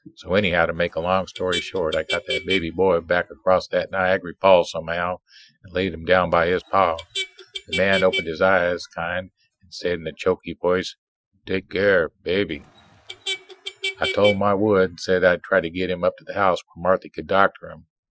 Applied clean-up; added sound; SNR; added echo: classical method Wiener filter.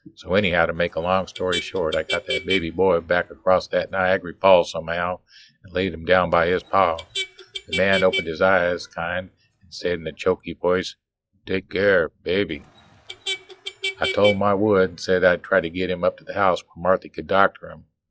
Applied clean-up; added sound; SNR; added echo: classical method log-MMSE.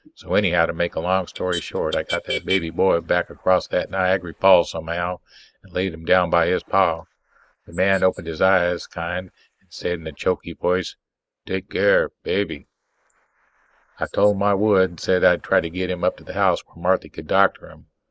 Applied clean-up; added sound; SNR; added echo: neural mask model Resemble Enhance denoiser.